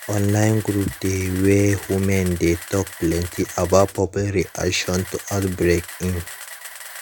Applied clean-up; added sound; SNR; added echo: none; Camera; 16 dB; none.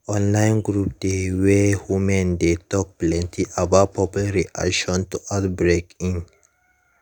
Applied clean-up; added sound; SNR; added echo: none; none; none; none.